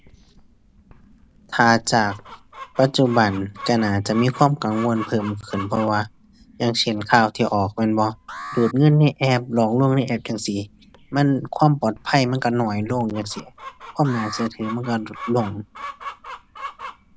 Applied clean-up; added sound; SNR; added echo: none; Chicken, rooster + Alarm; 17 dB; none.